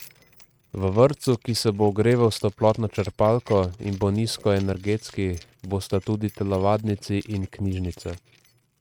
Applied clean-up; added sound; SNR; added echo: neural mask model RNNoise.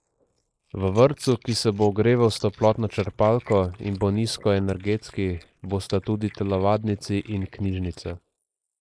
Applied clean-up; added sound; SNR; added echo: neural mask model Resemble Enhance denoiser.